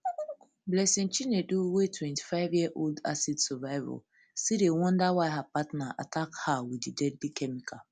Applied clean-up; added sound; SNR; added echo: none; none; none; none.